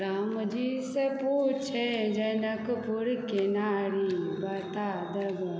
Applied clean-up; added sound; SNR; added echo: none; none; none; none.